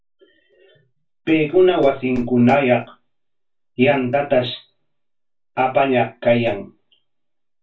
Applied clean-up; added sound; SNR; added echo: none; none; none; reverberation time 0.2 s.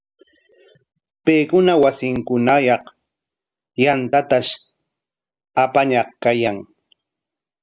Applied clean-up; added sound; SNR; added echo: none; none; none; none.